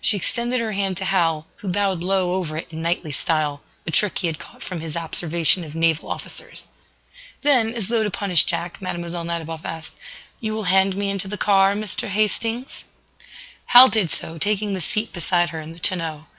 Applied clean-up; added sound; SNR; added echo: none; none; none; none.